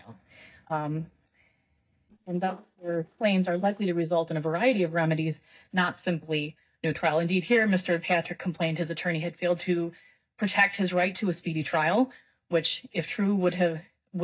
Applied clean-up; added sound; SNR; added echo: neural mask model DeepFilterNet 3.